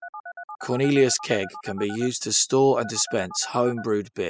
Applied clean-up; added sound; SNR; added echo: classical method spectral subtraction.